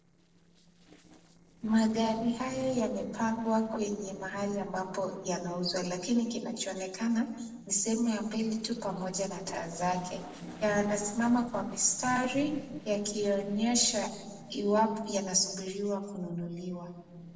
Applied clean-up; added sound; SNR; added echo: neural separator model SepFormer DNS4.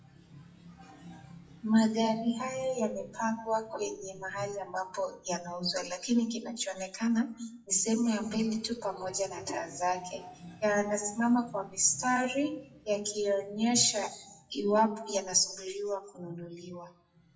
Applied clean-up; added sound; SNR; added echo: classical method WPE with log-MMSE.